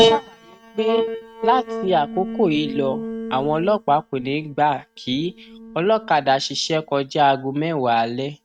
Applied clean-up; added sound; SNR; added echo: neural mask model RNNoise.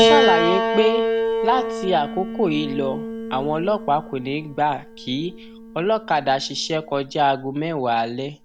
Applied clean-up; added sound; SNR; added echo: none; Piano; 2 dB; none.